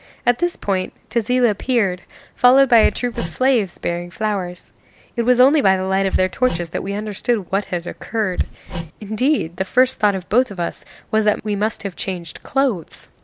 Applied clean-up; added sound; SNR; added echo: none; Hammer; 7 dB; none.